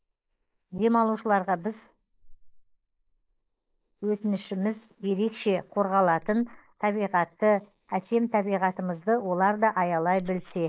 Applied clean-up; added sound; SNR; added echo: neural mask model Resemble Enhance denoiser.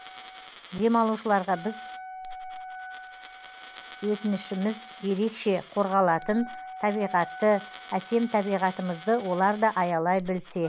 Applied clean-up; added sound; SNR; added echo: none; Wind instrument, woodwind instrument + Coin (dropping); 16 dB; none.